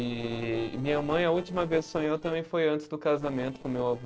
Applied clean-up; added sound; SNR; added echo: neural separator model SepFormer DNS4.